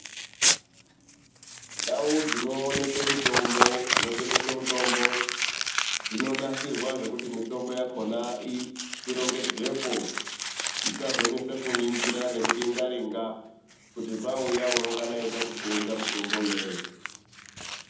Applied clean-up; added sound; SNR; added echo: none; Crumpling, crinkling; -1 dB; reverberation time 0.8 s.